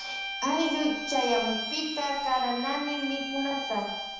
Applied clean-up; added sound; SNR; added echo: none; Bowed string instrument; 6 dB; reverberation time 1.0 s.